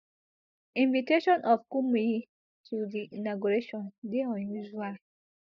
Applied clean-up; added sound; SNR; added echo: neural mask model Resemble Enhance denoiser.